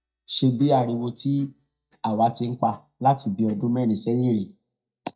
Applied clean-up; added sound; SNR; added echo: neural mask model DeepFilterNet 3.